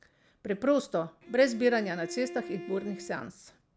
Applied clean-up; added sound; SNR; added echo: none; Bowed string instrument; 13 dB; none.